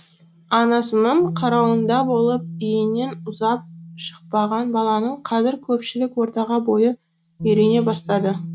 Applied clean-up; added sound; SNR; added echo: neural mask model RNNoise.